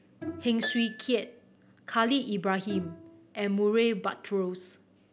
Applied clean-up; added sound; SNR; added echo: none; Bowed string instrument + Harp; 14 dB; none.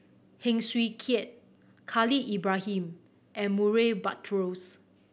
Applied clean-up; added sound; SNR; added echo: none; none; none; none.